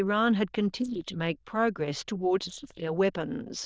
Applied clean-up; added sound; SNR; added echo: neural diffusion model UNIVERSE++.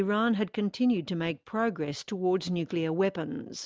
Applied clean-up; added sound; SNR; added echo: none; none; none; none.